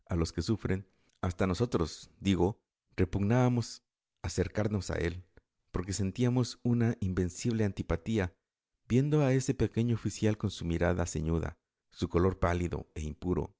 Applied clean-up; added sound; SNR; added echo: none; none; none; none.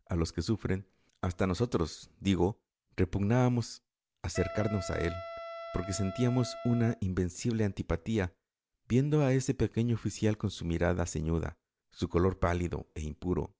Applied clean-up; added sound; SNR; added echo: none; Wind instrument, woodwind instrument; 11 dB; none.